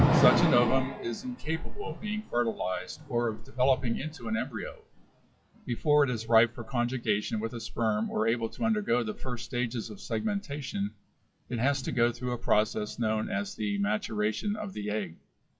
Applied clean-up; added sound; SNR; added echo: classical method WPE with log-MMSE.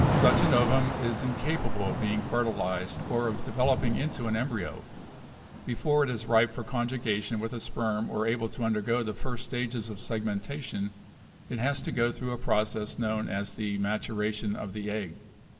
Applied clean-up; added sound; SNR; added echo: none; Thunder / Rain; 6 dB; reverberation time 1.6 s.